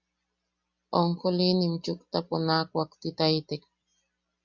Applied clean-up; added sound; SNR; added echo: none; none; none; none.